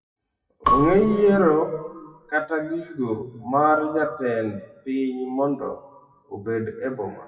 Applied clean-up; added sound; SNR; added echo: classical method WPE with log-MMSE.